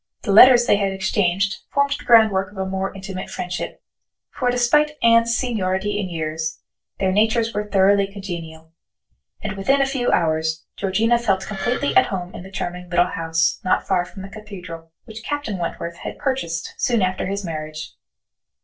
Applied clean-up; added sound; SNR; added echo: neural separator model SepFormer DNS4.